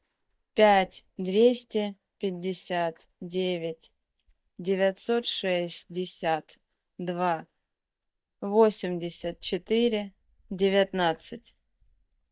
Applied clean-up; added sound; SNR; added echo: neural mask model DeepFilterNet 3.